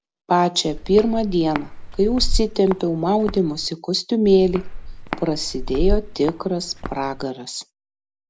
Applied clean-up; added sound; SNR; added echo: none; Walk, footsteps; 5 dB; none.